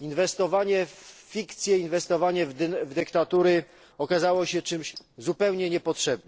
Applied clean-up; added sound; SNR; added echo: neural separator model SepFormer DNS4.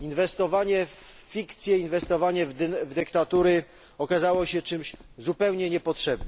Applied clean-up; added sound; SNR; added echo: none; Water + Squeak; 19 dB; none.